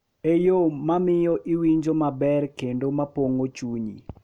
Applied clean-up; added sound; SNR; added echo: none; none; none; none.